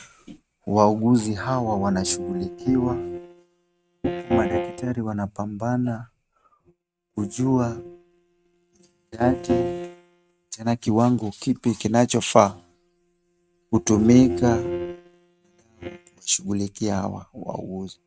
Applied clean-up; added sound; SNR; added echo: neural mask model RNNoise.